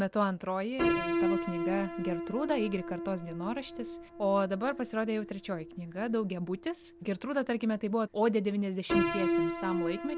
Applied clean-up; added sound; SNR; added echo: none; Piano; 3 dB; none.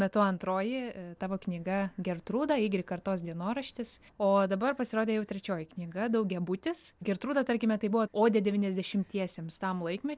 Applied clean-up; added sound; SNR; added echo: none; none; none; none.